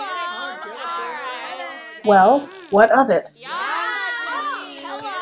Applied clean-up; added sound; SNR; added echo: none; Crowd / Cheering; 8 dB; none.